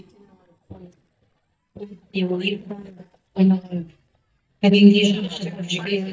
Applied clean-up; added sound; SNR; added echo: neural mask model DeepFilterNet 3.